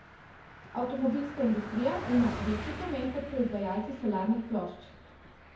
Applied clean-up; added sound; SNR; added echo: none; Car passing by; 11 dB; reverberation time 0.6 s.